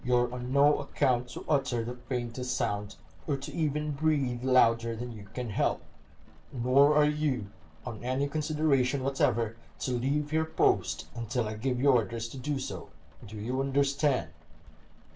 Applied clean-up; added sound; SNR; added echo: none; Rain; 15 dB; reverberation time 0.3 s.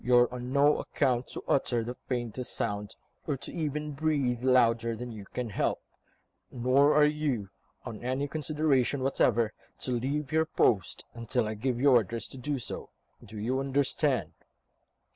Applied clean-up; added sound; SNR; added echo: none; none; none; none.